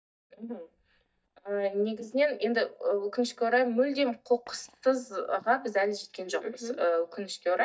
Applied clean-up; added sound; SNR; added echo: neural mask model DeepFilterNet 3.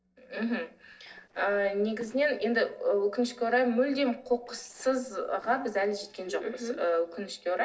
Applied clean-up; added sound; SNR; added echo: neural separator model SepFormer DNS4.